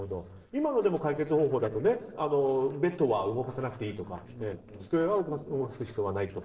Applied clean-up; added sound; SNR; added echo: neural separator model SepFormer DNS4.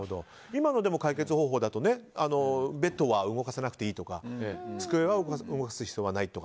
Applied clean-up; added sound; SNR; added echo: none; none; none; none.